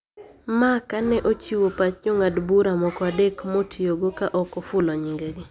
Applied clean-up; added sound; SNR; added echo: none; none; none; none.